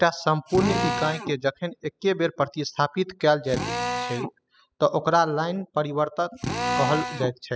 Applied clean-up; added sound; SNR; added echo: classical method spectral subtraction.